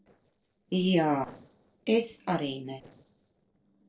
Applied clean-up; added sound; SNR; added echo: neural separator model SepFormer DNS4.